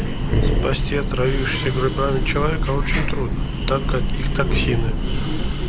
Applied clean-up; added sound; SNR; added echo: none; Breathing; -4 dB; none.